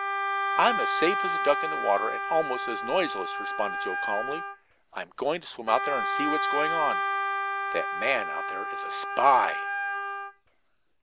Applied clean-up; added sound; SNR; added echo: none; Wind instrument, woodwind instrument; 1 dB; none.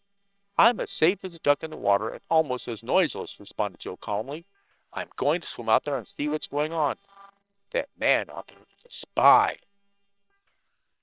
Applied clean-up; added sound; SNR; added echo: neural separator model SepFormer WHAM!.